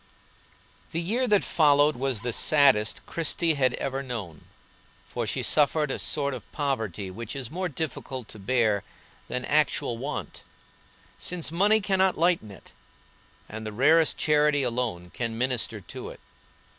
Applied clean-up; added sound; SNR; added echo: none; none; none; none.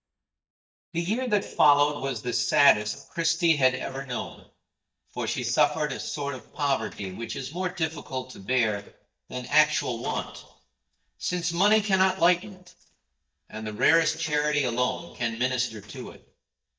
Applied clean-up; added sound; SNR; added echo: neural mask model DeepFilterNet 3.